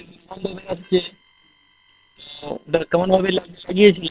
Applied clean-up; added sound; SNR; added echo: neural separator model SepFormer WHAM!.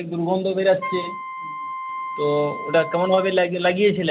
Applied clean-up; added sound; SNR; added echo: none; Wind instrument, woodwind instrument; 10 dB; none.